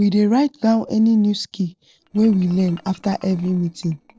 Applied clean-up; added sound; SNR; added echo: neural separator model SepFormer DNS4.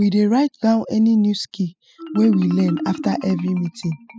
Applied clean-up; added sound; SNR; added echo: classical method spectral subtraction.